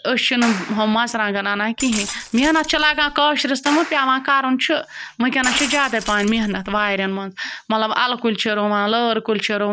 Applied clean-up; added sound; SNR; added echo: none; Glass + Clapping; 12 dB; none.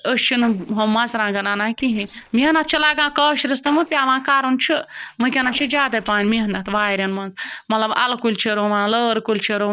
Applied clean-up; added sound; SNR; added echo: neural separator model SepFormer DNS4.